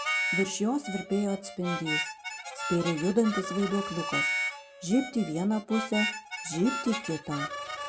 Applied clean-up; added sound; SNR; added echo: none; Harmonica; 4 dB; none.